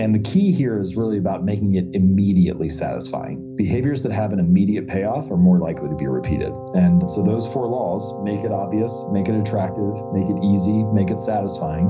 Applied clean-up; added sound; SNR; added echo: none; Keyboard (musical); 12 dB; reverberation time 0.5 s.